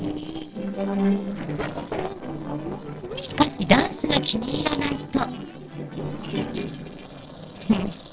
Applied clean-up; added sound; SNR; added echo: neural separator model SepFormer DNS4.